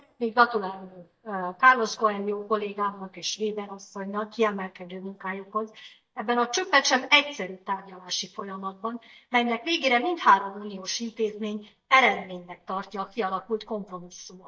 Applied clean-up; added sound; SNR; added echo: neural mask model DeepFilterNet 3.